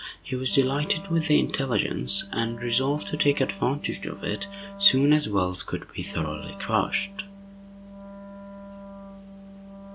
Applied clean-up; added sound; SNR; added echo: none; Wind instrument, woodwind instrument; 15 dB; none.